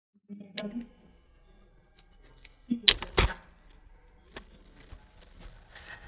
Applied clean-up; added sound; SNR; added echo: neural mask model DeepFilterNet 3.